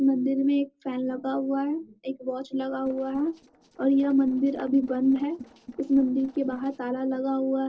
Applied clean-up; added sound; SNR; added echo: neural separator model SepFormer DNS4.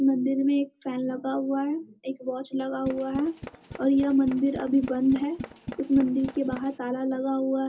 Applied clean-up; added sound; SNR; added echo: none; Tools; 13 dB; reverberation time 0.2 s.